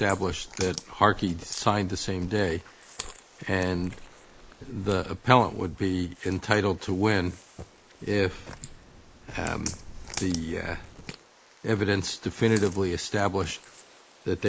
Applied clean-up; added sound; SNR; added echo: neural mask model Resemble Enhance denoiser.